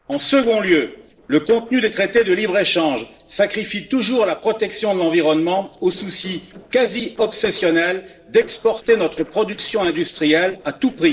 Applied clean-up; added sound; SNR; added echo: neural separator model SepFormer DNS4.